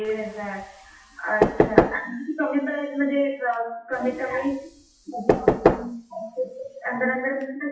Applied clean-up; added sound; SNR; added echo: classical method WPE with log-MMSE.